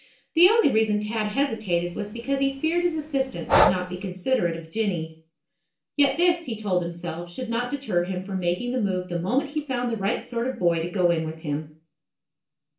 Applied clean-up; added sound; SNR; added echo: none; Breathing; 3 dB; reverberation time 0.3 s.